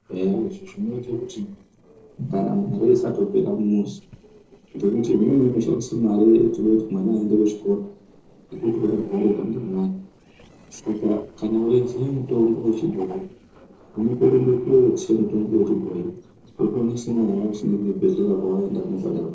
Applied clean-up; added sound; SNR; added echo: neural separator model SepFormer DNS4.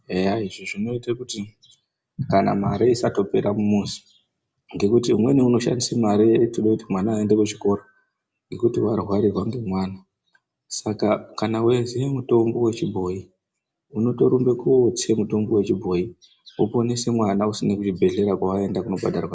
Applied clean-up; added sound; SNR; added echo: none; none; none; none.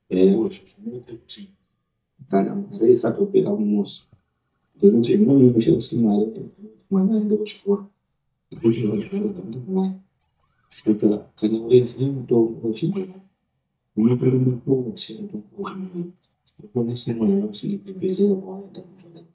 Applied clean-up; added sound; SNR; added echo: neural mask model DeepFilterNet 3.